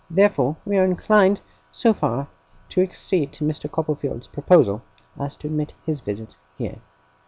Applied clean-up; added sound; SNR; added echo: none; none; none; none.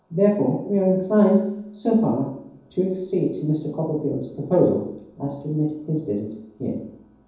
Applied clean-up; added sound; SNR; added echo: none; none; none; reverberation time 0.9 s.